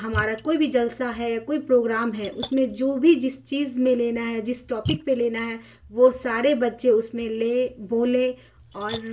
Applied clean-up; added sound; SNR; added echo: none; Splash, splatter; 17 dB; reverberation time 0.2 s.